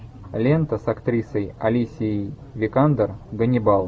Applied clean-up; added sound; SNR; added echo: none; none; none; none.